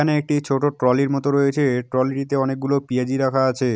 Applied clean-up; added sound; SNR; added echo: none; none; none; none.